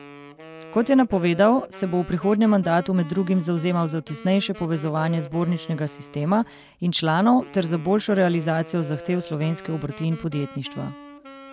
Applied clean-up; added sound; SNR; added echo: none; Wind instrument, woodwind instrument; 18 dB; none.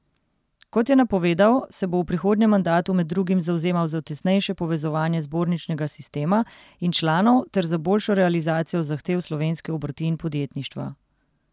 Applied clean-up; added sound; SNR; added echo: none; none; none; none.